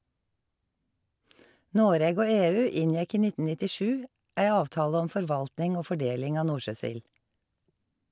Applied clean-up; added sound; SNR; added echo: none; none; none; none.